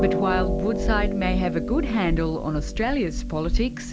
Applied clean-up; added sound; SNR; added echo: none; Harp; 0 dB; none.